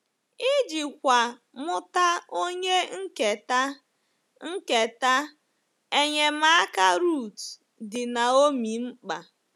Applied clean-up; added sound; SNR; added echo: none; none; none; none.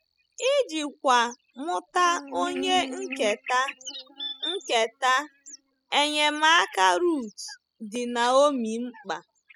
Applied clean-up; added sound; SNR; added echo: classical method spectral subtraction.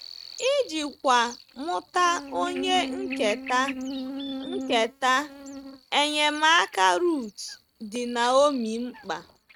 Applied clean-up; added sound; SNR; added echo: neural mask model RNNoise.